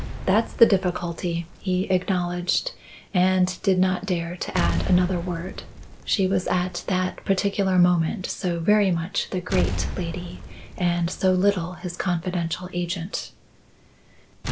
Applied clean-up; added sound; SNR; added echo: none; Explosion; 11 dB; none.